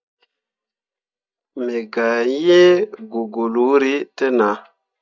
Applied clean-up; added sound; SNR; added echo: neural mask model DeepFilterNet 3.